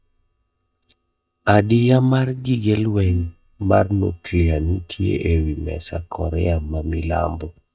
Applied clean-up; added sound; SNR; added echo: neural mask model DeepFilterNet 3.